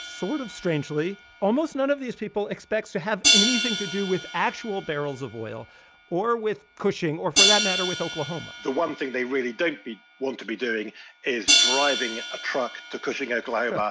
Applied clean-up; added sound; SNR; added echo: none; Hi-hat; 1 dB; none.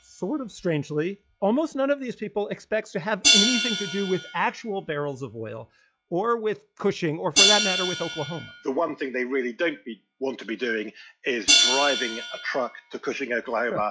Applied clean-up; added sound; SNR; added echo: classical method log-MMSE.